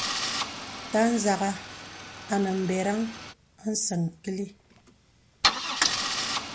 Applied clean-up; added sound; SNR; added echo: none; Idling / Engine starting / Car; 2 dB; none.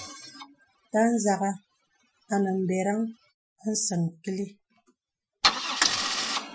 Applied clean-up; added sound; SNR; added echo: classical method Wiener filter.